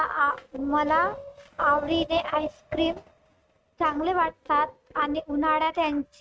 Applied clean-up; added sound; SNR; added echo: neural mask model RNNoise.